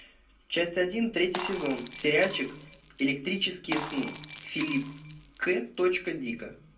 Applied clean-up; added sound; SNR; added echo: none; Shatter; 12 dB; reverberation time 0.2 s.